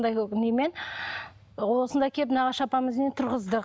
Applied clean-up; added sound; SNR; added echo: none; none; none; none.